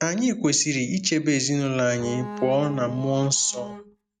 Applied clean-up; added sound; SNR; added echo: neural mask model RNNoise.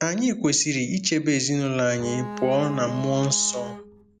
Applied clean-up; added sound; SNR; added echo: none; Bowed string instrument; 12 dB; none.